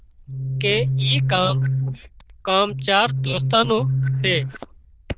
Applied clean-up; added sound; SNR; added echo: neural diffusion model UNIVERSE++.